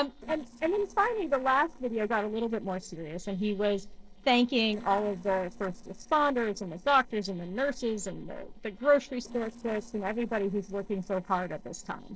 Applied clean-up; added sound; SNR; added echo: neural separator model SepFormer DNS4.